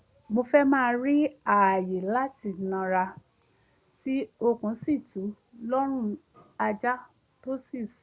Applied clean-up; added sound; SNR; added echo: none; none; none; none.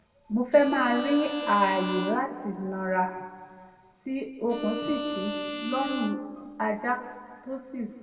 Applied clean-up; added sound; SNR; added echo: none; Bowed string instrument; 8 dB; reverberation time 1.7 s.